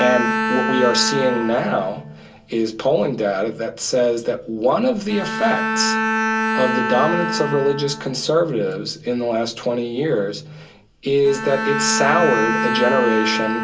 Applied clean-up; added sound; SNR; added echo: none; Bowed string instrument; 4 dB; reverberation time 0.2 s.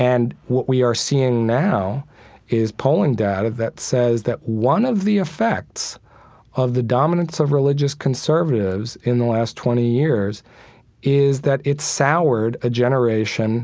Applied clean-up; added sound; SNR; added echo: none; none; none; none.